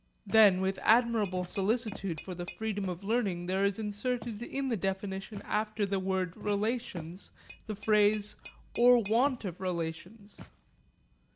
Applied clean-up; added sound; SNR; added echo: none; Tap / Glass + Walk, footsteps; 20 dB; none.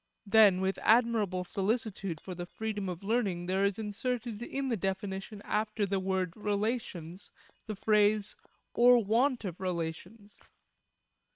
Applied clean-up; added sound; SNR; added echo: neural separator model SepFormer WHAM!.